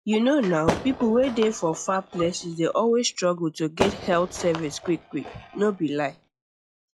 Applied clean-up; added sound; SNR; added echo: classical method log-MMSE.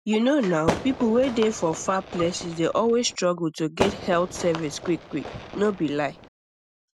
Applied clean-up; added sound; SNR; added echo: none; Fireworks; 9 dB; none.